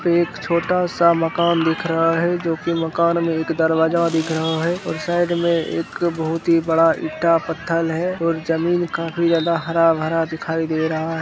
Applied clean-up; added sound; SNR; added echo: none; Accelerating, revving, vroom; 20 dB; none.